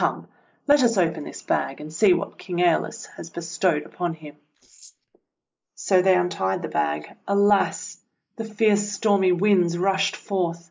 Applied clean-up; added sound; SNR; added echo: neural mask model Resemble Enhance denoiser.